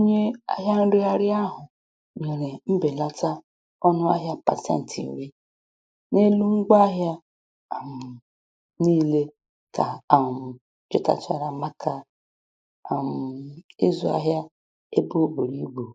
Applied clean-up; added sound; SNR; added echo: neural mask model Resemble Enhance denoiser.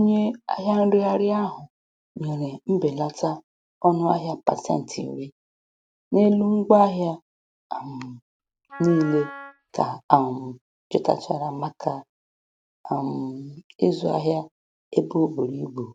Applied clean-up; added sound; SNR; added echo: none; Wind instrument, woodwind instrument; 16 dB; none.